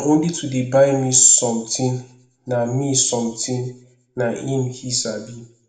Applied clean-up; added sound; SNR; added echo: none; none; none; reverberation time 0.5 s.